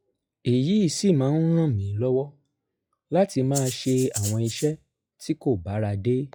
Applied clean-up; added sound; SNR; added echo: classical method log-MMSE.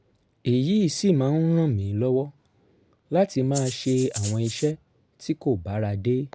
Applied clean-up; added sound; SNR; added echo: none; Rattle (instrument); 11 dB; none.